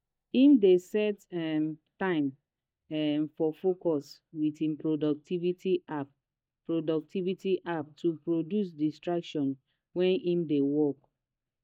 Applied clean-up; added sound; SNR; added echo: neural mask model DeepFilterNet 3.